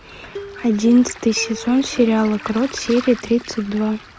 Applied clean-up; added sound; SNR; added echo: none; Waves, surf + Plucked string instrument; 17 dB; none.